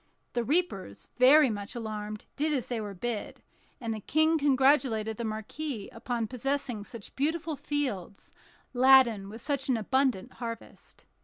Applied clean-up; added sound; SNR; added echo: none; none; none; none.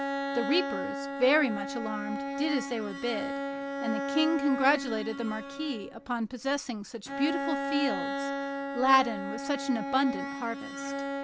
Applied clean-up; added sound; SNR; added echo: none; Bowed string instrument; 4 dB; none.